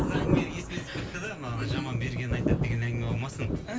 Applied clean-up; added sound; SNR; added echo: none; Thunder; -2 dB; reverberation time 0.2 s.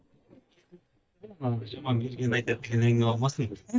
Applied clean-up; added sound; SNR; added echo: neural mask model DeepFilterNet 3.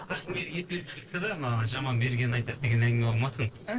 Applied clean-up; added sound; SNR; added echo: neural separator model SepFormer DNS4.